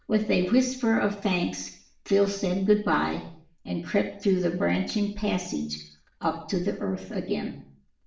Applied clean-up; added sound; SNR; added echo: none; none; none; reverberation time 0.5 s.